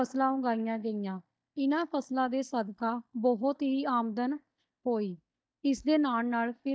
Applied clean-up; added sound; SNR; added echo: neural mask model DeepFilterNet 3.